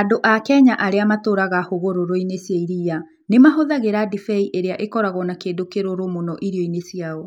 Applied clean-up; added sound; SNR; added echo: none; none; none; none.